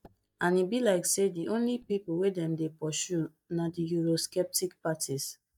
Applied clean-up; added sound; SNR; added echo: neural mask model DeepFilterNet 3.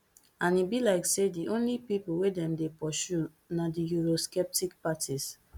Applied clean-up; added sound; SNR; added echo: none; none; none; none.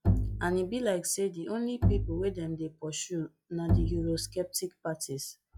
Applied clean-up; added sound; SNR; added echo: classical method log-MMSE.